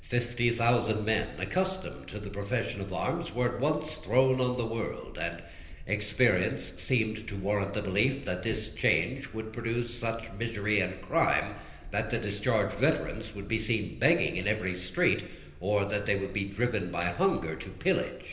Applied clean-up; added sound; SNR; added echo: none; Train; 16 dB; reverberation time 0.8 s.